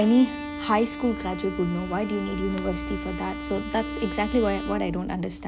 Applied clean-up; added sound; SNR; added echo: none; Bowed string instrument; 8 dB; none.